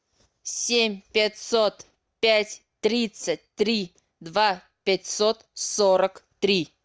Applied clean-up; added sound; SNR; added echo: none; none; none; none.